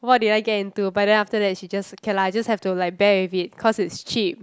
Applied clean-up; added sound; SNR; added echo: none; none; none; none.